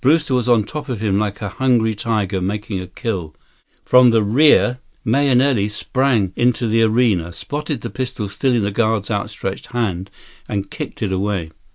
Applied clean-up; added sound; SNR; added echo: none; none; none; none.